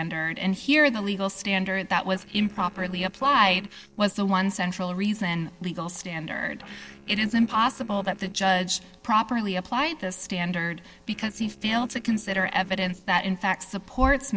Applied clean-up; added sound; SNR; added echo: neural separator model SepFormer DNS4.